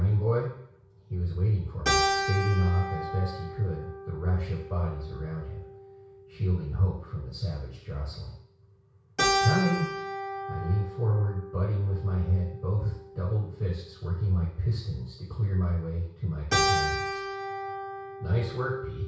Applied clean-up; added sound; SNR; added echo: none; Keyboard (musical); 5 dB; reverberation time 0.6 s.